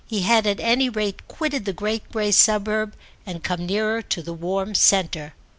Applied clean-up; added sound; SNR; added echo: none; none; none; none.